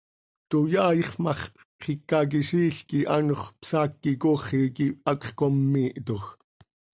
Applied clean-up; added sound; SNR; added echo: none; none; none; none.